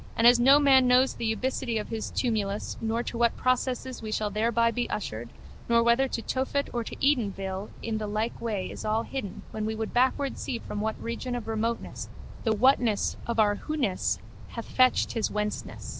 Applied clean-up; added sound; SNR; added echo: none; Wind; 12 dB; none.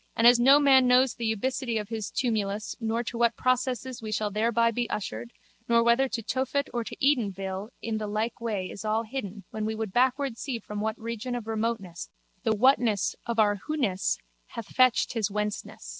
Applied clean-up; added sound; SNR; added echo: none; none; none; none.